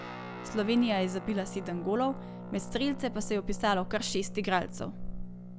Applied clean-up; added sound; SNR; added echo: none; Guitar; 11 dB; none.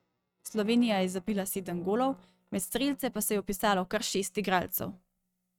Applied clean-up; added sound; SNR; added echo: neural mask model RNNoise.